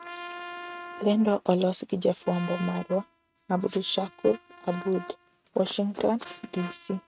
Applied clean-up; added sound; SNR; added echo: neural mask model RNNoise.